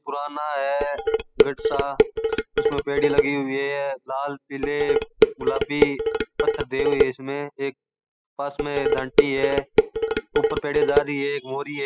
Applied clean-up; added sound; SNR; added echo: classical method spectral subtraction.